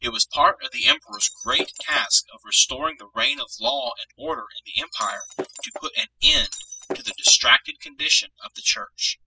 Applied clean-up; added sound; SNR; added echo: classical method spectral subtraction.